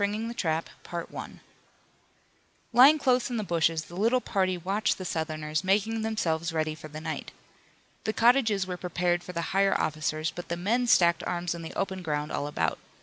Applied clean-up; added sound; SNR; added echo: none; none; none; none.